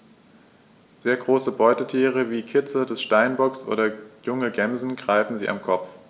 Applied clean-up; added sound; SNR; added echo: none; none; none; none.